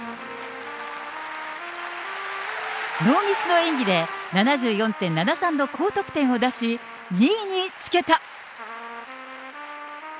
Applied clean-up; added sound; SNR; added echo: none; Trumpet; 14 dB; none.